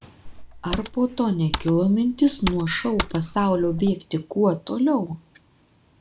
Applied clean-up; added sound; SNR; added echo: none; Computer keyboard; 9 dB; none.